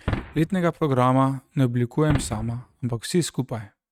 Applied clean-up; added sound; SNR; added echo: neural mask model RNNoise.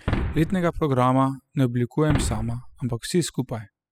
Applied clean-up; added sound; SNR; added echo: classical method spectral subtraction.